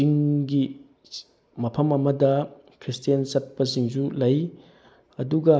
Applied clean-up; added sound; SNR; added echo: none; none; none; none.